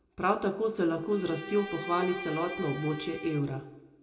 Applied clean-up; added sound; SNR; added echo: none; Bowed string instrument; 11 dB; reverberation time 0.2 s.